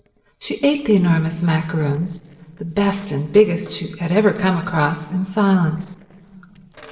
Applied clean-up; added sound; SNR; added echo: neural separator model SepFormer DNS4.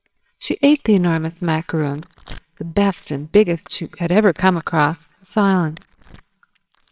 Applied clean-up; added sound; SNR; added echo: neural separator model SepFormer WHAMR!.